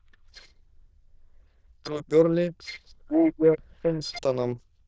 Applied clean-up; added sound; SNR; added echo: neural diffusion model UNIVERSE++.